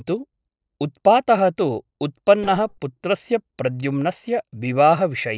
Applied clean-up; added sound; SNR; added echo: neural separator model SepFormer DNS4.